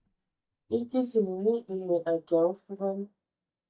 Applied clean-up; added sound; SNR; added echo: neural mask model DeepFilterNet 3.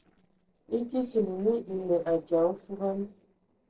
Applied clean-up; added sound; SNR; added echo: neural separator model SepFormer DNS4.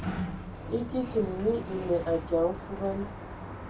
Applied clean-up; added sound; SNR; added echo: none; Sliding door; 6 dB; reverberation time 0.2 s.